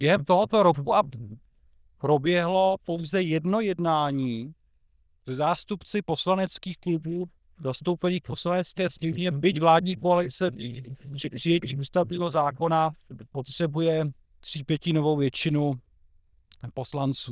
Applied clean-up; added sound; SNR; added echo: neural diffusion model UNIVERSE++.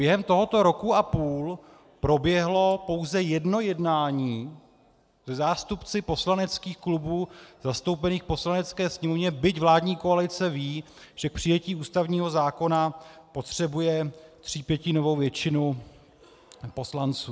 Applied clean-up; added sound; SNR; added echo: none; none; none; none.